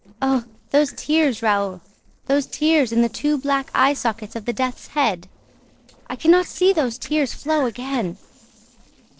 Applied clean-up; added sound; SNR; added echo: neural separator model SepFormer DNS4.